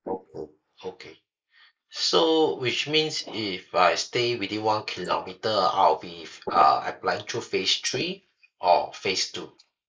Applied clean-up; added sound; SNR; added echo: neural mask model Resemble Enhance denoiser.